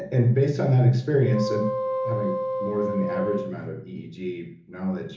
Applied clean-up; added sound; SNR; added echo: none; Wind instrument, woodwind instrument; 5 dB; reverberation time 0.6 s.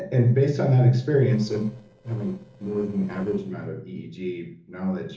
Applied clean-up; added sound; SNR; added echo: neural separator model SepFormer DNS4.